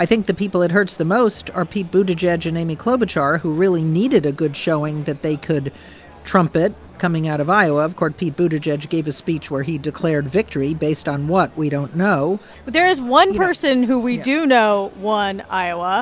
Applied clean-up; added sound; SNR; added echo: none; none; none; none.